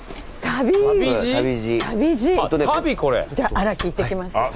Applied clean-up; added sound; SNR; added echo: none; Tick-tock; 13 dB; none.